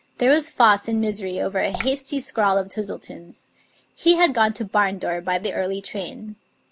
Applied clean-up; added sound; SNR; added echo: none; Drip / Water; 8 dB; none.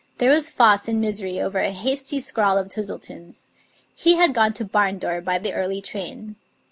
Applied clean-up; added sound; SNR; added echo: none; none; none; none.